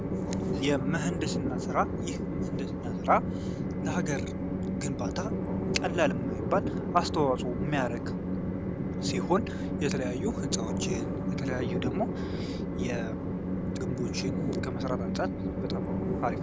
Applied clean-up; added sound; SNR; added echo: none; Train; -2 dB; none.